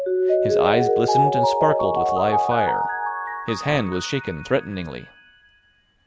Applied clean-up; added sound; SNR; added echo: none; Mallet percussion; -3 dB; none.